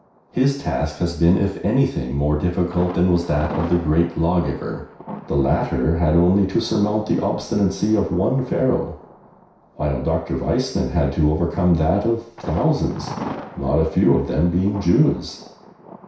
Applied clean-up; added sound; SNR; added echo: none; Thunder; 17 dB; reverberation time 0.6 s.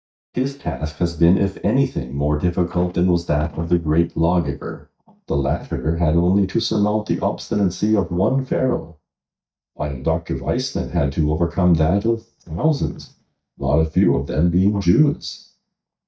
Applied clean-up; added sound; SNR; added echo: neural mask model DeepFilterNet 3.